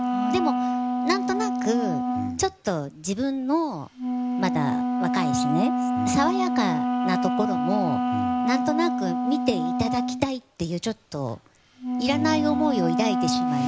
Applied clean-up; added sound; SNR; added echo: none; Wind instrument, woodwind instrument; -2 dB; none.